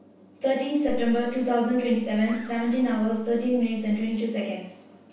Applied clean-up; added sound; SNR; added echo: none; Zipper (clothing); 13 dB; reverberation time 0.7 s.